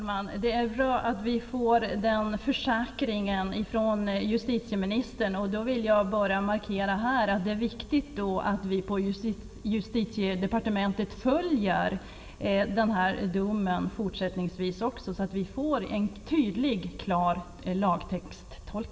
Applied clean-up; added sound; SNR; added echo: none; none; none; reverberation time 1.8 s.